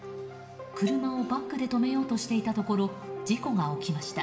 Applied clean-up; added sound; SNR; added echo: none; Marimba, xylophone; 20 dB; reverberation time 0.8 s.